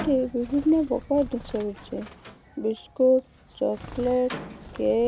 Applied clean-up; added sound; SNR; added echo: none; Bird; 16 dB; none.